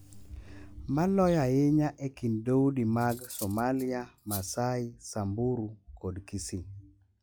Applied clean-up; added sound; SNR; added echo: classical method log-MMSE.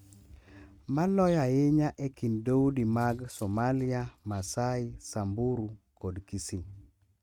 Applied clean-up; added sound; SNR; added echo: neural mask model RNNoise.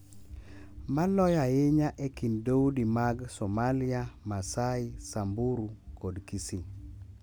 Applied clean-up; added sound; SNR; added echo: none; none; none; none.